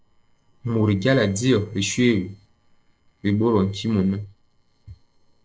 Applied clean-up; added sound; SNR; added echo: neural separator model SepFormer DNS4.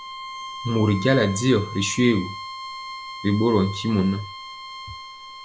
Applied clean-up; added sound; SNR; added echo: none; Bowed string instrument; 12 dB; none.